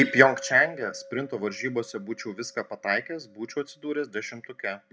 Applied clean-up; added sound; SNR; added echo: none; Glass; 20 dB; none.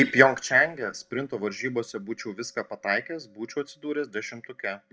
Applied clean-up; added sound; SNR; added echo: neural separator model SepFormer DNS4.